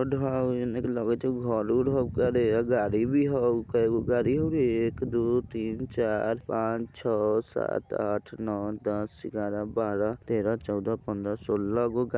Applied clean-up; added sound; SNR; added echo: none; none; none; none.